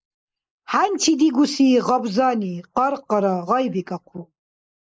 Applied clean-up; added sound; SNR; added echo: neural mask model Resemble Enhance denoiser.